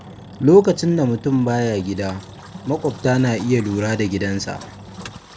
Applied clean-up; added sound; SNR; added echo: none; Engine; 18 dB; none.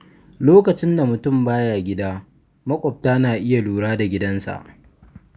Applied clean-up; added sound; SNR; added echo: none; none; none; none.